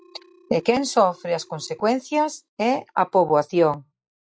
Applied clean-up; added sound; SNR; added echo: classical method log-MMSE.